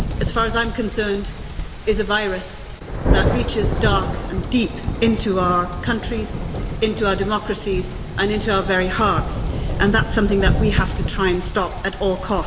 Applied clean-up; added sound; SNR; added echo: none; Thunder; 1 dB; reverberation time 1.6 s.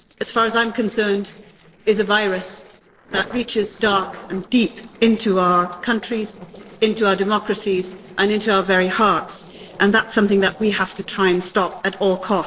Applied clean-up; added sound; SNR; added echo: neural separator model SepFormer DNS4.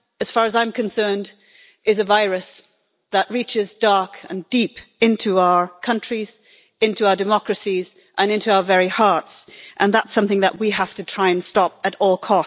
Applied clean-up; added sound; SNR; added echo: none; none; none; none.